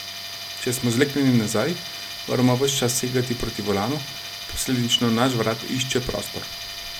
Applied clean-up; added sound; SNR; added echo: none; Tools; 10 dB; none.